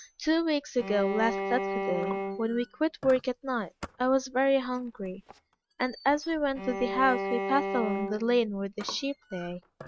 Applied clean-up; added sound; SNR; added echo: neural mask model RNNoise.